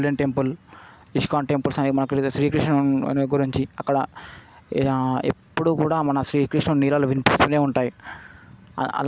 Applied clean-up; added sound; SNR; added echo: none; none; none; none.